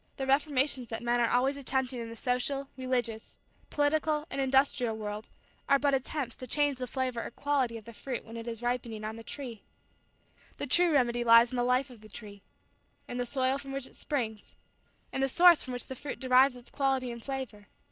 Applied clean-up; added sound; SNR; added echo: neural separator model SepFormer DNS4.